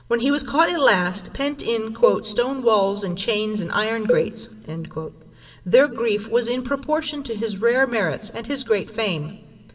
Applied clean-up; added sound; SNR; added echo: none; Cowbell; 7 dB; reverberation time 1.7 s.